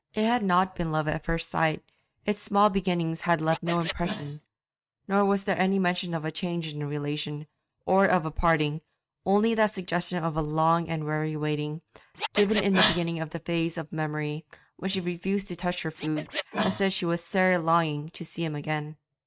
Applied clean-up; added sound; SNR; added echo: neural mask model RNNoise.